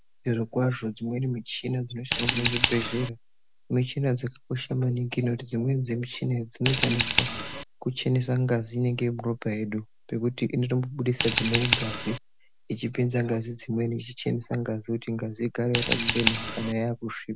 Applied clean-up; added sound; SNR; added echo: none; Scissors; 6 dB; none.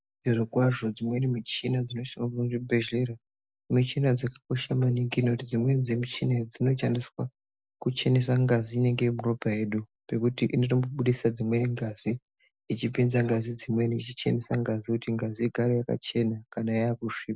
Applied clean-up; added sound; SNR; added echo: none; none; none; none.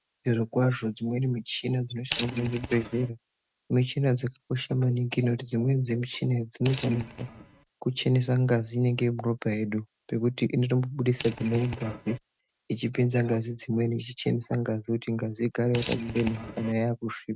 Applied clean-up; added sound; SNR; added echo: neural mask model RNNoise.